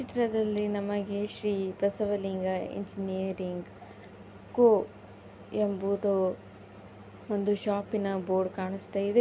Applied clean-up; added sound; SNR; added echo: none; none; none; none.